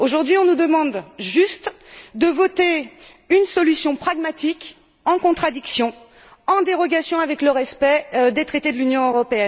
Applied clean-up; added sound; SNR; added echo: none; none; none; none.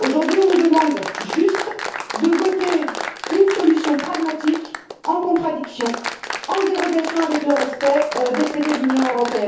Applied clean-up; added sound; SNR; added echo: none; Applause; 9 dB; reverberation time 0.6 s.